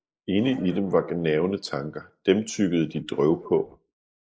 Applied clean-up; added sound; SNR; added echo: neural mask model Resemble Enhance denoiser.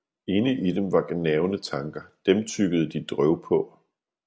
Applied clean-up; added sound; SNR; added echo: none; none; none; none.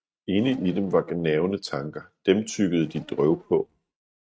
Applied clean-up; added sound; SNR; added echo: neural mask model RNNoise.